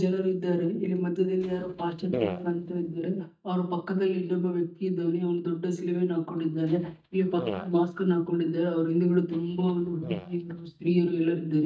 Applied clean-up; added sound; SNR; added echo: neural mask model DeepFilterNet 3.